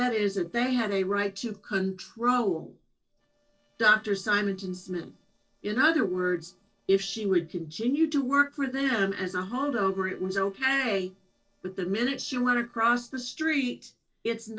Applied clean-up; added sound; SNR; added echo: neural separator model SepFormer DNS4.